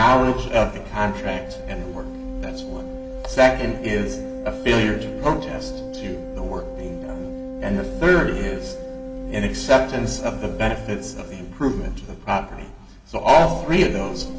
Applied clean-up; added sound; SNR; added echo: none; Organ; 11 dB; reverberation time 2.8 s.